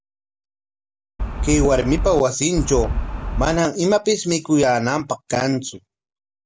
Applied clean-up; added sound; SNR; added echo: none; Wind; 2 dB; none.